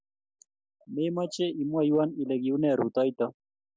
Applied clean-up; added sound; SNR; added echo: none; none; none; none.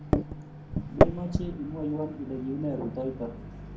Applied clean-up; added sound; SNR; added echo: none; Microwave oven; -5 dB; reverberation time 0.6 s.